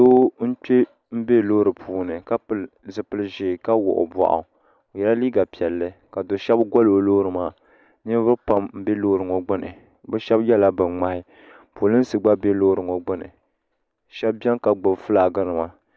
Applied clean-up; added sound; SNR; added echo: none; none; none; none.